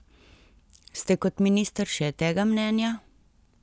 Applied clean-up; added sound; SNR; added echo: none; none; none; none.